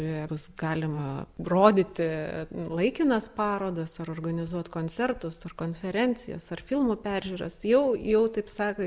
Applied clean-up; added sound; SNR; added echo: none; none; none; none.